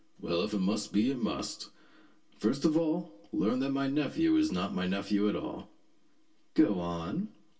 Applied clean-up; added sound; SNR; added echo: none; none; none; reverberation time 0.1 s.